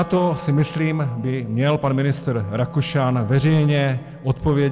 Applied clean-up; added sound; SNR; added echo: none; Wind instrument, woodwind instrument; 15 dB; none.